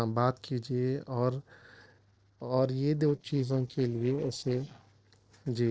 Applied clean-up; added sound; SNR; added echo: neural separator model SepFormer DNS4.